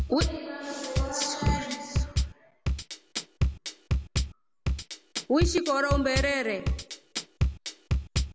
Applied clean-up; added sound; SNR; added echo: none; Bass drum / Drum kit; -2 dB; none.